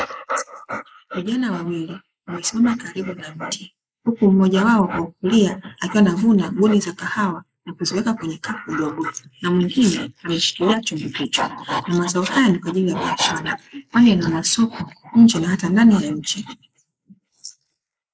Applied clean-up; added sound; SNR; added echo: neural mask model Resemble Enhance denoiser.